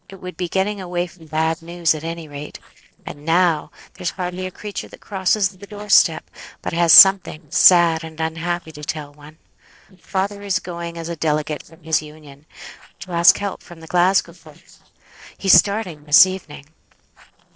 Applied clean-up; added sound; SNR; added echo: neural separator model SepFormer DNS4.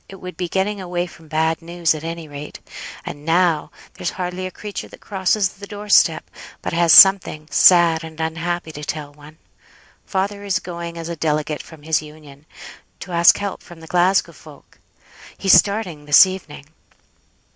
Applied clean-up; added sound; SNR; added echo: none; none; none; none.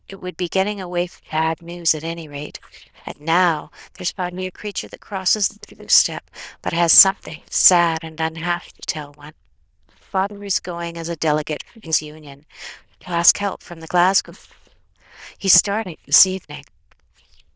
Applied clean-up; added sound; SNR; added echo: neural diffusion model UNIVERSE++.